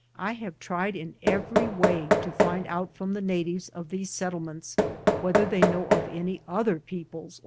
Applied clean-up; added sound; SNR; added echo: none; Knock; -2 dB; none.